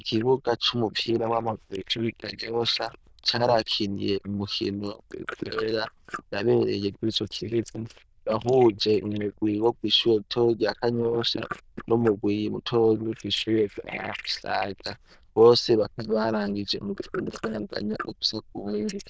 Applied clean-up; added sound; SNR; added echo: neural diffusion model UNIVERSE++.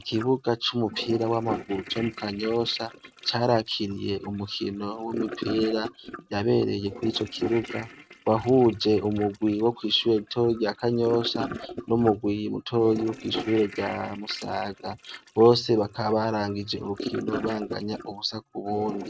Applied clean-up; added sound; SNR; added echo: neural mask model RNNoise.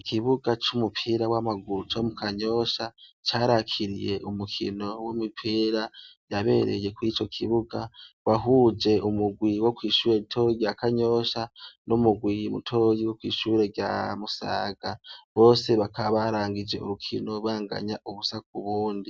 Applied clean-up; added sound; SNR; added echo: none; none; none; none.